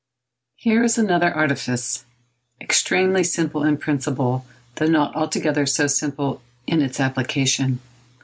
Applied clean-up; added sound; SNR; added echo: none; none; none; none.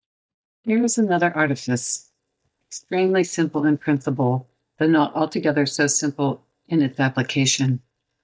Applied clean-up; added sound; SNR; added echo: neural mask model DeepFilterNet 3.